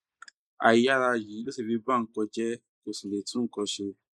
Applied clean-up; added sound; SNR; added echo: neural mask model Resemble Enhance denoiser.